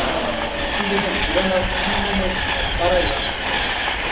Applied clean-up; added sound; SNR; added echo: none; Train; -4 dB; reverberation time 0.8 s.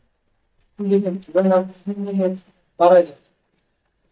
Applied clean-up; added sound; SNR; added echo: neural mask model DeepFilterNet 3.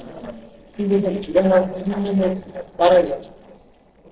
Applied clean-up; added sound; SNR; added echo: neural separator model SepFormer DNS4.